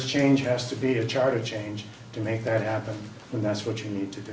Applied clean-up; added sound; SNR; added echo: none; none; none; none.